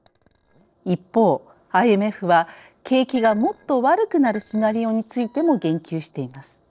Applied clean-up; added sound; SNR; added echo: neural separator model SepFormer DNS4.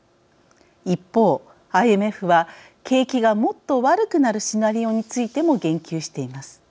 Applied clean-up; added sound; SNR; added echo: none; none; none; none.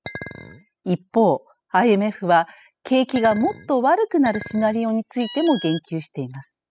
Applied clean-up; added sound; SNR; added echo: classical method spectral subtraction.